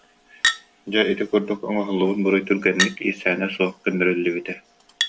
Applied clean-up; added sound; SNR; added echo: none; Chink, clink; 7 dB; none.